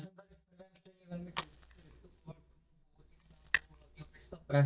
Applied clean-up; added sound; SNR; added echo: neural mask model DeepFilterNet 3.